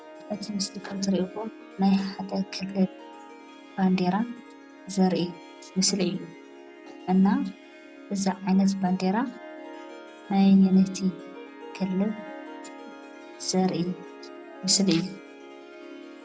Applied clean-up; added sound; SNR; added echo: none; Harp; 17 dB; none.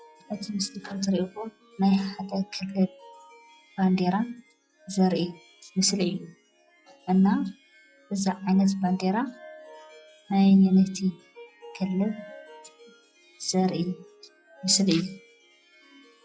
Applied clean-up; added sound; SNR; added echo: classical method log-MMSE.